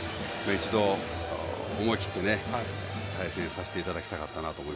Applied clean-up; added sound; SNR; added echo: none; none; none; none.